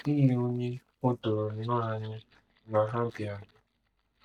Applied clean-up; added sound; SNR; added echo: neural mask model DeepFilterNet 3.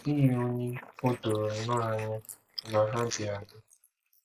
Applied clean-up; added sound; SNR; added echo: neural mask model Resemble Enhance denoiser.